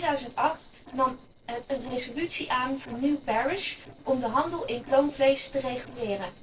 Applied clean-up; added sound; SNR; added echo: neural separator model SepFormer DNS4.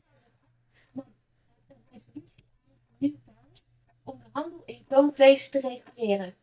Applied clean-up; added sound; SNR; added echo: neural mask model DeepFilterNet 3.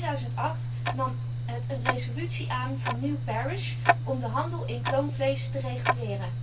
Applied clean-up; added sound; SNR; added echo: none; Tick-tock; -3 dB; reverberation time 0.2 s.